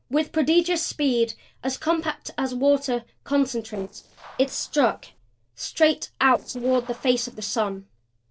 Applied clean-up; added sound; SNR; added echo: neural separator model SepFormer DNS4.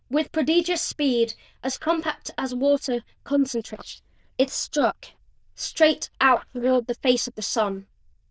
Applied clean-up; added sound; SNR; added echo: neural diffusion model UNIVERSE++.